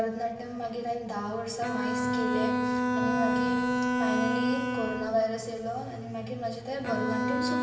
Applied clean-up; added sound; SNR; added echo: none; Bowed string instrument; -2 dB; reverberation time 2.1 s.